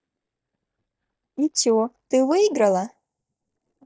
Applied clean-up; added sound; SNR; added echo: neural mask model DeepFilterNet 3.